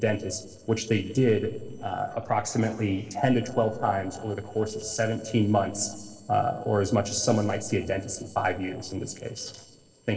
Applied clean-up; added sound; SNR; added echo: neural separator model SepFormer DNS4.